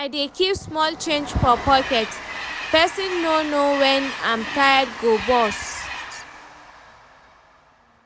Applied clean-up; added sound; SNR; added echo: none; Train; 10 dB; none.